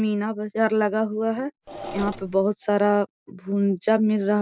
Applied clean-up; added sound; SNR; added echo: none; Engine / Mechanisms; 13 dB; none.